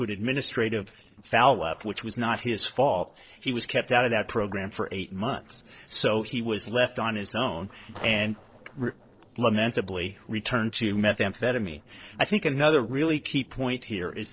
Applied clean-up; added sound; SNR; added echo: neural separator model SepFormer DNS4.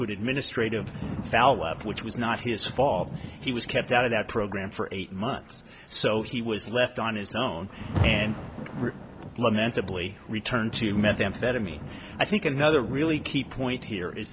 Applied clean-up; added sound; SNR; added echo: none; Rain; 10 dB; none.